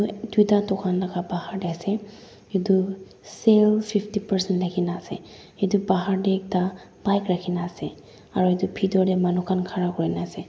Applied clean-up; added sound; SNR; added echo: none; none; none; none.